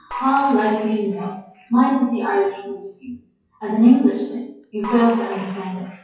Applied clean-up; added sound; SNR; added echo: classical method WPE with log-MMSE.